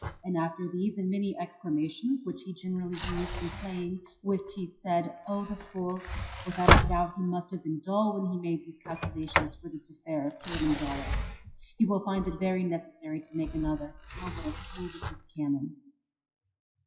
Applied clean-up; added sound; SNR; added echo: classical method WPE with log-MMSE.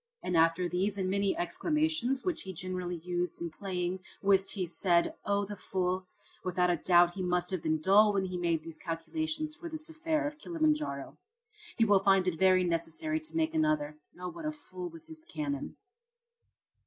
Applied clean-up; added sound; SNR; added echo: none; none; none; none.